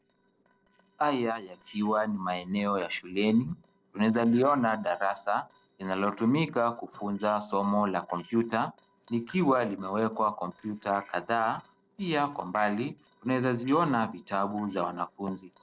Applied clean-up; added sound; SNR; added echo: neural separator model SepFormer DNS4.